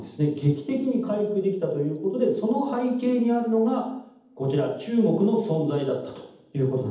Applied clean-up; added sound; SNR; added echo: none; Chime; 17 dB; reverberation time 0.8 s.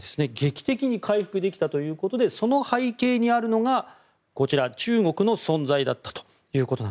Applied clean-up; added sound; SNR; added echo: none; none; none; none.